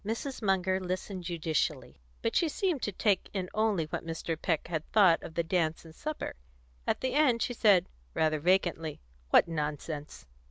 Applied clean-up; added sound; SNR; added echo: none; none; none; none.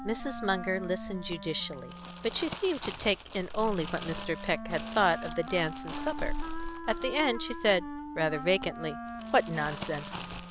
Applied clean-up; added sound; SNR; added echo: none; Wind instrument, woodwind instrument + Crumpling, crinkling; 7 dB; none.